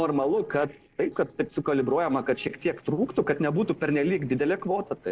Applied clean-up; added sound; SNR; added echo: neural separator model SepFormer DNS4.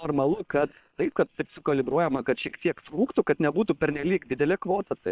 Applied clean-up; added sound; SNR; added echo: neural separator model SepFormer WHAM!.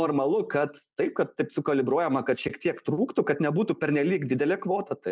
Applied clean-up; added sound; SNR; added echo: none; none; none; none.